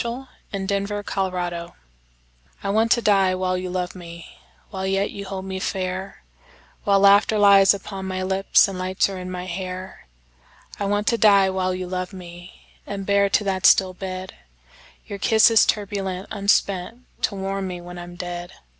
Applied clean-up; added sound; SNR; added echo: none; none; none; none.